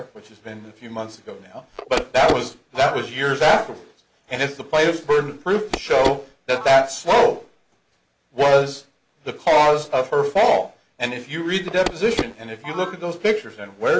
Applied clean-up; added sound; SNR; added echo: none; Telephone; 12 dB; none.